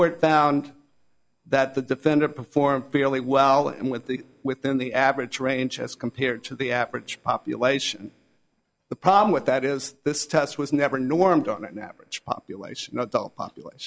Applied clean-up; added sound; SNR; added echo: none; none; none; none.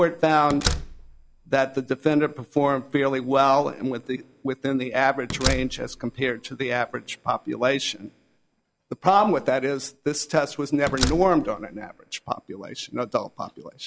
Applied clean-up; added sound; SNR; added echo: none; Slam; 7 dB; none.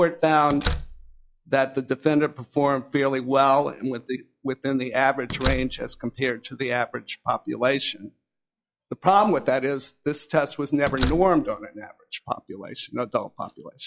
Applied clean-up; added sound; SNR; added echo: classical method log-MMSE.